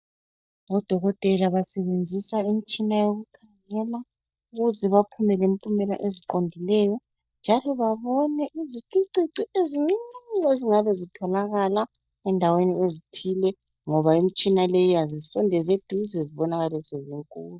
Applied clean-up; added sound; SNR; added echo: neural mask model DeepFilterNet 3.